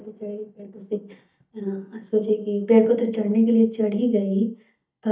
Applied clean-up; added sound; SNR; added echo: neural mask model DeepFilterNet 3.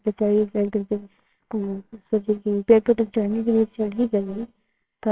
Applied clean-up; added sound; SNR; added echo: neural separator model SepFormer WHAMR!.